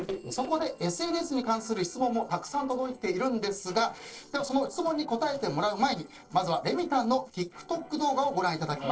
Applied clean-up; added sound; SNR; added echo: neural separator model SepFormer DNS4.